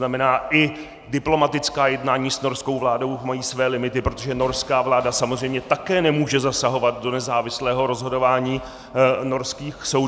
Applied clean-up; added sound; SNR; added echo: none; none; none; none.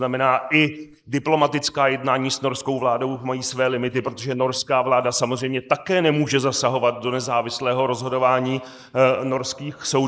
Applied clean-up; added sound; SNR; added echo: neural mask model Resemble Enhance denoiser.